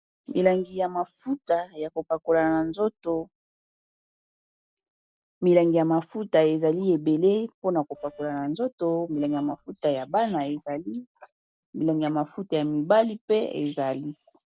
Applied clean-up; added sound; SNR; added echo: neural separator model SepFormer DNS4.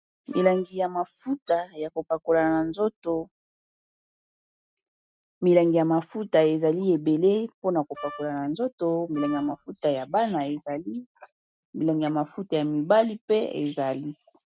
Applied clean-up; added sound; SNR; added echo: neural mask model RNNoise.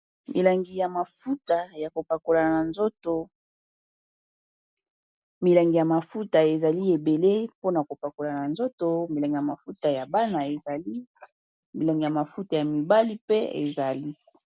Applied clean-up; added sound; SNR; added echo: none; none; none; none.